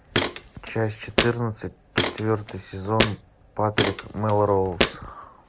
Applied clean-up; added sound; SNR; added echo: none; Walk, footsteps; 2 dB; none.